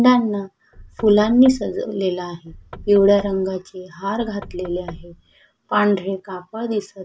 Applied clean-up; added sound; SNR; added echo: none; Knock / Wood; 19 dB; none.